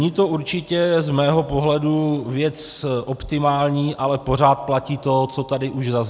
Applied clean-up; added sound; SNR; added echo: none; none; none; none.